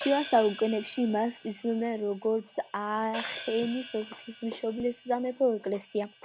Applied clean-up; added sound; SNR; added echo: none; Hi-hat; 12 dB; none.